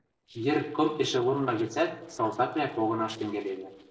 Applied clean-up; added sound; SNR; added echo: neural separator model SepFormer DNS4.